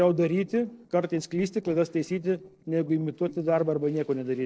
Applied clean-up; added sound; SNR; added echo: neural separator model SepFormer DNS4.